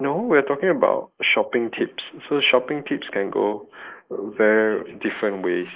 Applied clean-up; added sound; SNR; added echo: neural mask model Resemble Enhance denoiser.